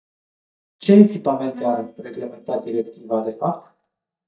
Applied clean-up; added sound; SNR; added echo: neural mask model DeepFilterNet 3.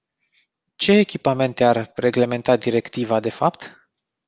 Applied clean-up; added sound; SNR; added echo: none; none; none; none.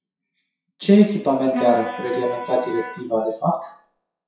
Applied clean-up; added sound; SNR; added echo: classical method WPE with log-MMSE.